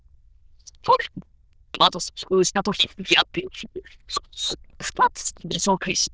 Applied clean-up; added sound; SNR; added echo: neural diffusion model UNIVERSE++.